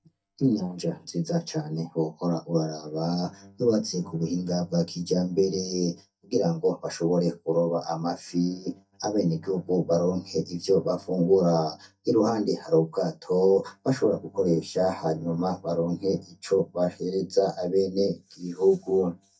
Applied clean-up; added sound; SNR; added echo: neural mask model DeepFilterNet 3.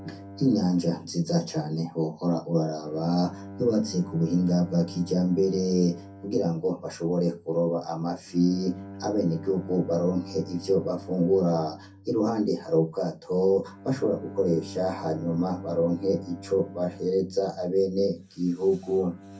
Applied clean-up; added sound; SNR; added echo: none; Bowed string instrument; 17 dB; reverberation time 0.3 s.